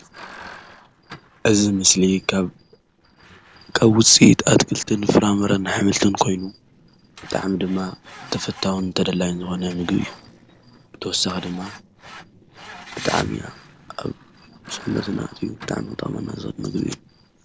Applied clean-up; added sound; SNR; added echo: neural separator model SepFormer DNS4.